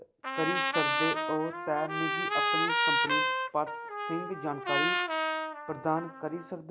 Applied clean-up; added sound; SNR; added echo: none; Trumpet; -4 dB; none.